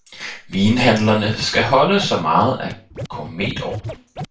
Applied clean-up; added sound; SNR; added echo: none; Scratching (performance technique); 12 dB; reverberation time 0.3 s.